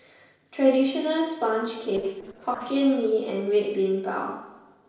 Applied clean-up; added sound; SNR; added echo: neural separator model SepFormer DNS4.